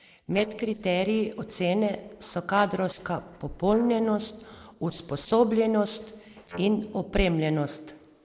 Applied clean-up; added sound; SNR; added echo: neural separator model SepFormer DNS4.